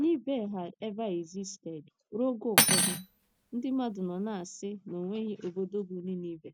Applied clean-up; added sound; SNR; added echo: none; Cutlery, silverware; -4 dB; none.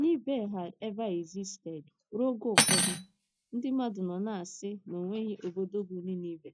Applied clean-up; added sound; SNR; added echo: classical method log-MMSE.